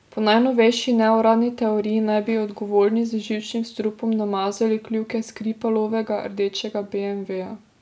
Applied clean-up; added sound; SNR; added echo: none; none; none; none.